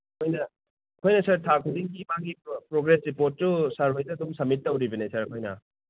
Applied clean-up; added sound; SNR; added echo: none; none; none; none.